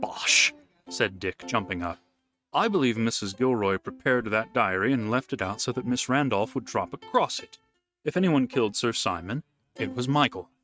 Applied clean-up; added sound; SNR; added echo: neural mask model RNNoise.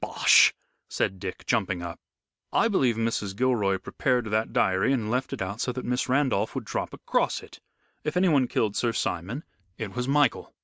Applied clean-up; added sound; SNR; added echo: none; none; none; none.